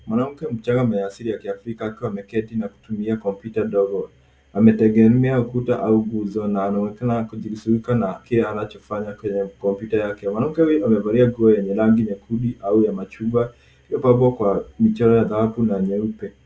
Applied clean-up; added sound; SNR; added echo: none; none; none; none.